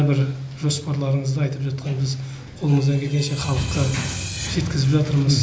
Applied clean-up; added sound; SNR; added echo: none; Screech; 15 dB; none.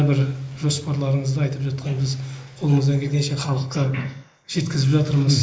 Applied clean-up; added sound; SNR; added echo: neural mask model Resemble Enhance denoiser.